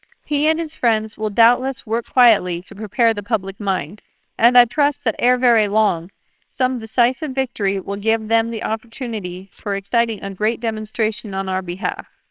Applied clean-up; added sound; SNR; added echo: neural separator model SepFormer WHAMR!.